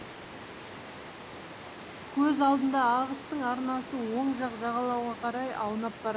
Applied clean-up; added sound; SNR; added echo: none; Water; 13 dB; none.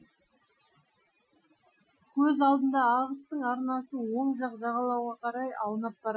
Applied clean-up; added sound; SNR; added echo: classical method Wiener filter.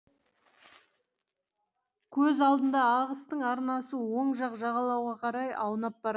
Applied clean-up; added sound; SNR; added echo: none; none; none; none.